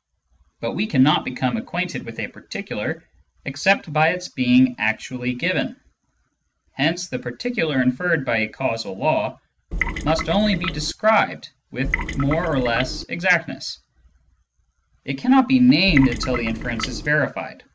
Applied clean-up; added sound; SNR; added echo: none; Trickle, dribble / Water tap, faucet; 5 dB; none.